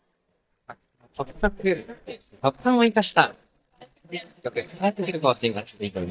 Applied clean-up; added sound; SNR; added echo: neural mask model DeepFilterNet 3.